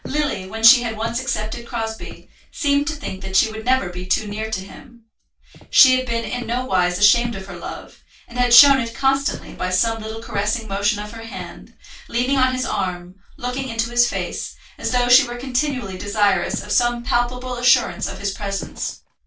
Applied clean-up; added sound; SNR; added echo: none; Walk, footsteps; 19 dB; reverberation time 0.2 s.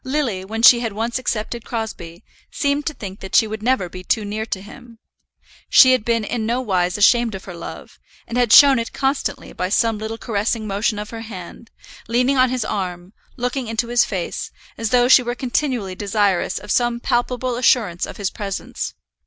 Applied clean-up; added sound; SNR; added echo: none; none; none; none.